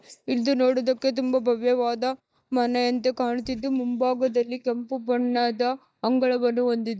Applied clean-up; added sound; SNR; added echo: neural mask model DeepFilterNet 3.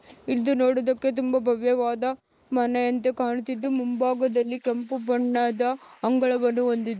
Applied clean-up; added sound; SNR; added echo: neural mask model Resemble Enhance denoiser.